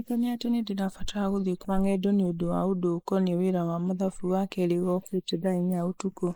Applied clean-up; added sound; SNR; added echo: neural mask model Resemble Enhance denoiser.